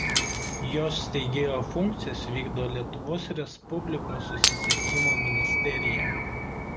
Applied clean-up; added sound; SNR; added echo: none; Shatter + Animal; -3 dB; none.